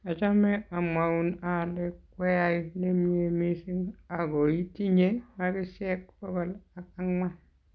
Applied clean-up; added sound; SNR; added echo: none; none; none; none.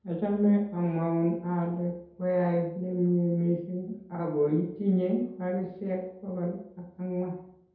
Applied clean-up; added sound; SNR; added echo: none; none; none; reverberation time 0.8 s.